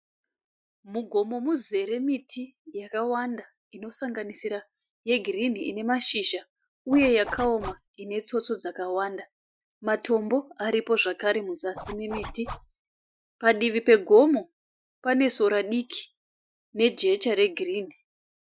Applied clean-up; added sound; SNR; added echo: classical method Wiener filter.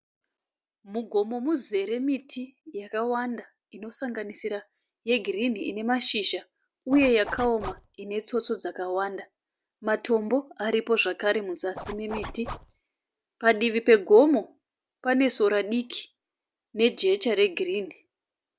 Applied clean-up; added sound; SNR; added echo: none; Zipper (clothing); 12 dB; none.